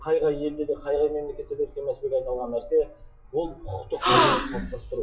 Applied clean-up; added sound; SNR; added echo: classical method WPE with log-MMSE.